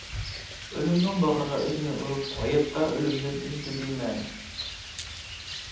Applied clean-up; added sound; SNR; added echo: none; Rain; 9 dB; reverberation time 0.8 s.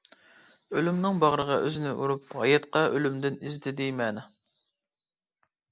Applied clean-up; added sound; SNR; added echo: none; none; none; none.